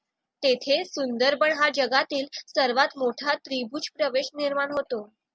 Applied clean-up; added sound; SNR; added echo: none; none; none; none.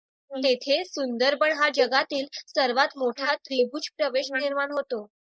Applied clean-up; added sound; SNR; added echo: neural mask model Resemble Enhance denoiser.